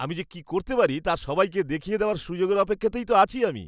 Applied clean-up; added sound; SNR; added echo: none; none; none; none.